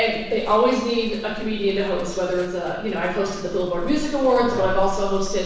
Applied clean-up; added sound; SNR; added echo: none; Livestock, farm animals, working animals; 9 dB; reverberation time 1.1 s.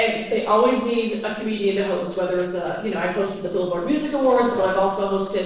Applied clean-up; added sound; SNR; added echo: neural separator model SepFormer DNS4.